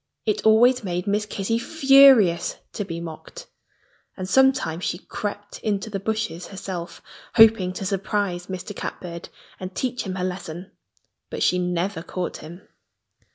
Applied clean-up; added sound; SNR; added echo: none; none; none; none.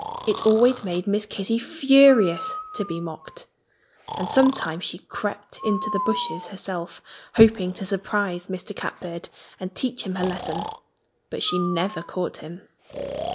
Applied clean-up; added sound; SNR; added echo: none; Breathing; 11 dB; none.